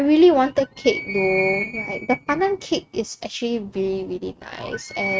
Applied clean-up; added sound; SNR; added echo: neural mask model RNNoise.